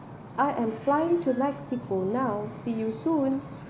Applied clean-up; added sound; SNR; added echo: none; Wind / Ocean; 13 dB; none.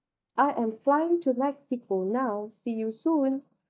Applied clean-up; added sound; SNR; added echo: neural mask model DeepFilterNet 3.